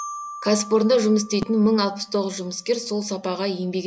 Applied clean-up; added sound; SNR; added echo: none; Marimba, xylophone; 18 dB; none.